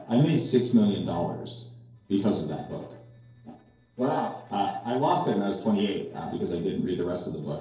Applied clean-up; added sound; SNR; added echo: neural separator model SepFormer DNS4.